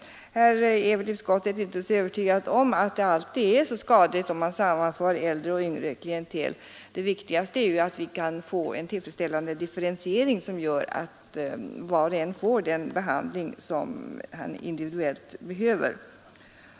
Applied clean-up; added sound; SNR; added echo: none; none; none; none.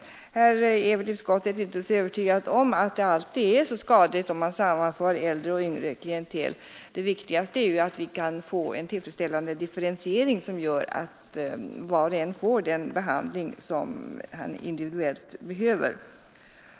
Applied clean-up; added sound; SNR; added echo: neural mask model Resemble Enhance denoiser.